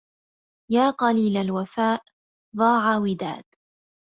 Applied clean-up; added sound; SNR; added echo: none; none; none; none.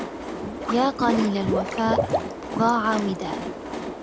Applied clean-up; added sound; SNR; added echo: none; Liquid + Train; 2 dB; none.